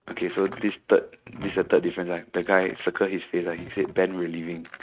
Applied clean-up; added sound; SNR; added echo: neural mask model RNNoise.